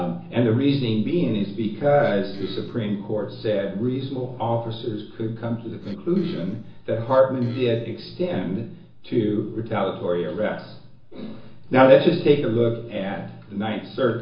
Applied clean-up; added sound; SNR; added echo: none; Cough; 20 dB; reverberation time 0.7 s.